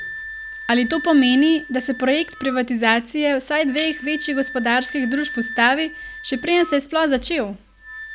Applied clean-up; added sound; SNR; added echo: none; Wind instrument, woodwind instrument; 13 dB; none.